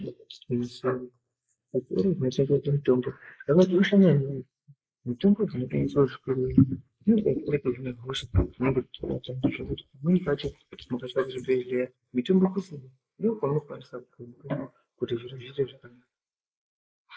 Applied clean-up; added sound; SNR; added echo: neural mask model Resemble Enhance denoiser.